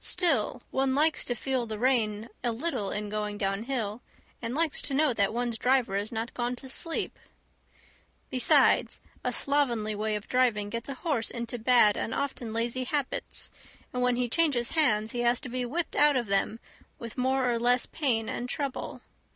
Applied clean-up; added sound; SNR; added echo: none; none; none; none.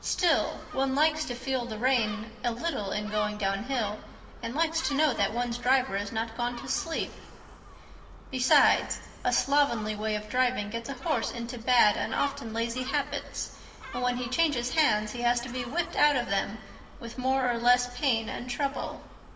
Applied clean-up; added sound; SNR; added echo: none; Gull, seagull; 15 dB; reverberation time 2.6 s.